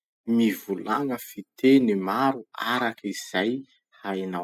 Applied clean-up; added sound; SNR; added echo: classical method spectral subtraction.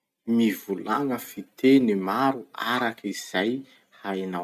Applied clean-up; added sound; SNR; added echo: none; Bowed string instrument; 16 dB; none.